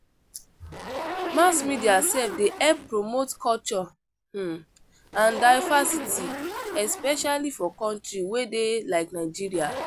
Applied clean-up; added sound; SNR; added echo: none; Zipper (clothing); 10 dB; none.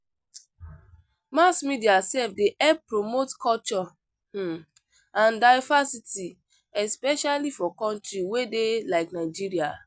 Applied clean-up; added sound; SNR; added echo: none; none; none; none.